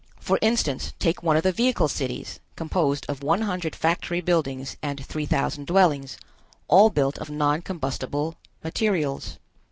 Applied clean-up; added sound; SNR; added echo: none; none; none; none.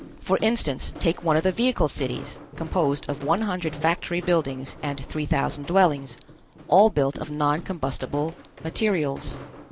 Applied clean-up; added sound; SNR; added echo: none; Walk, footsteps; 17 dB; none.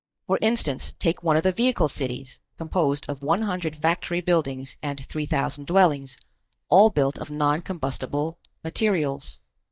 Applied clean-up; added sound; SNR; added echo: neural mask model DeepFilterNet 3.